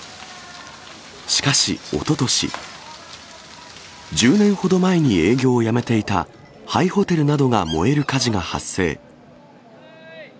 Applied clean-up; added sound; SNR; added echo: none; none; none; none.